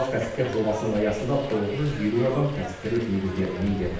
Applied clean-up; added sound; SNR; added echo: none; Hiss; 13 dB; reverberation time 0.9 s.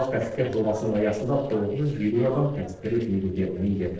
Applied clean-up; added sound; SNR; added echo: neural separator model SepFormer DNS4.